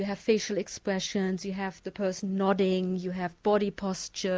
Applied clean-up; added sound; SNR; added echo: none; none; none; none.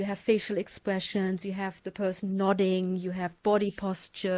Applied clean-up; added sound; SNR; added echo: neural mask model Resemble Enhance denoiser.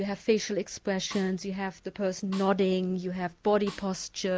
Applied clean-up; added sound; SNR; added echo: none; Snare drum; 19 dB; none.